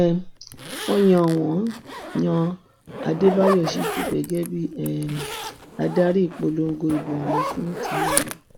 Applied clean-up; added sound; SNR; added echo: none; Zipper (clothing); 7 dB; none.